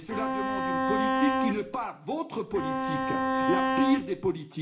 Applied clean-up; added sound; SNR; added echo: none; Bowed string instrument; -3 dB; reverberation time 0.4 s.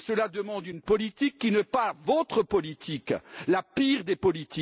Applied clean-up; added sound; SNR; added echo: none; none; none; none.